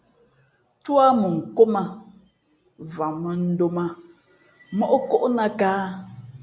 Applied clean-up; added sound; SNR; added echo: none; none; none; none.